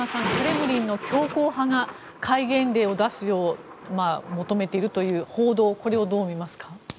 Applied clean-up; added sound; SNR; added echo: none; Thunder; 11 dB; none.